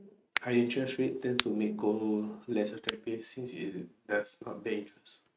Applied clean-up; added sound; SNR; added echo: neural mask model RNNoise.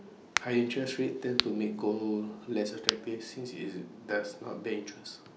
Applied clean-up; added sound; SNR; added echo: none; Crack; 3 dB; none.